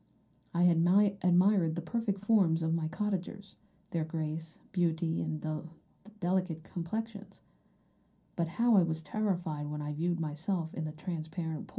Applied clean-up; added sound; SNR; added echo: none; none; none; reverberation time 0.3 s.